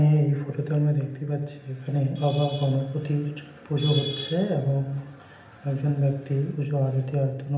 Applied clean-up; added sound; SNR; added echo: none; none; none; reverberation time 0.8 s.